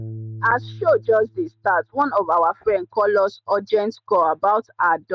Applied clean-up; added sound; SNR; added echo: neural mask model RNNoise.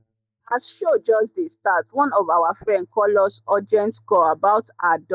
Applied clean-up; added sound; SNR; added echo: neural mask model DeepFilterNet 3.